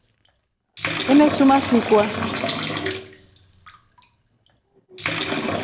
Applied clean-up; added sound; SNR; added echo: none; Bathtub (filling or washing) / Liquid; 5 dB; none.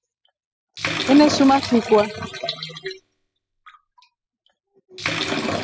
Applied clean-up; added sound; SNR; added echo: classical method spectral subtraction.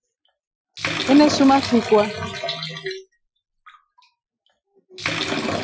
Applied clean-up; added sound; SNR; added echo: classical method Wiener filter.